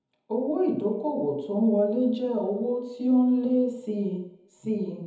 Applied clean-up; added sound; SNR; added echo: none; none; none; reverberation time 1.0 s.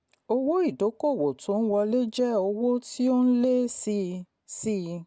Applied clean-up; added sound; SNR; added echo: none; none; none; none.